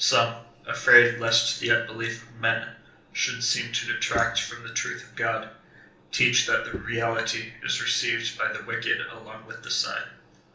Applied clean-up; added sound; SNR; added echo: none; Bowed string instrument; 17 dB; reverberation time 1.2 s.